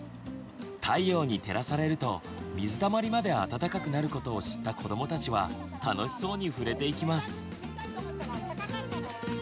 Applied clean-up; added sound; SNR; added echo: none; none; none; none.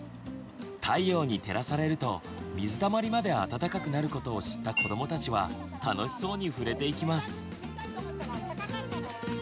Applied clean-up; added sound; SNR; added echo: none; Chink, clink; 5 dB; none.